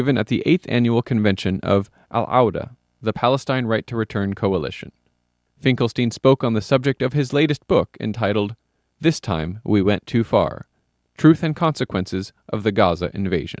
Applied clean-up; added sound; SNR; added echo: none; none; none; none.